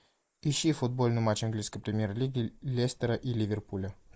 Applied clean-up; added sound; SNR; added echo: neural mask model Resemble Enhance denoiser.